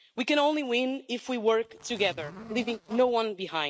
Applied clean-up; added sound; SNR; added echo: neural mask model RNNoise.